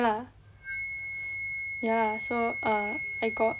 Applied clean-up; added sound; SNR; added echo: none; Wind instrument, woodwind instrument; 5 dB; none.